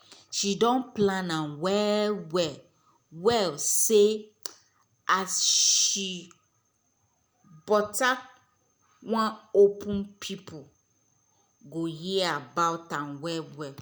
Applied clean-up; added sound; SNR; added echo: none; none; none; none.